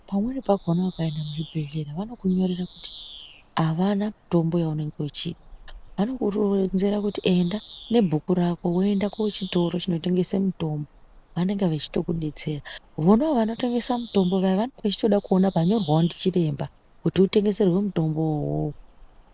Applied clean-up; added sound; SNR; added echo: none; Bird vocalization, bird call, bird song; 20 dB; none.